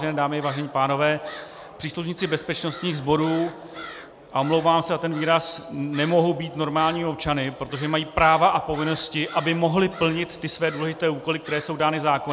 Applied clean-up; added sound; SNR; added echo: none; Crow; 19 dB; none.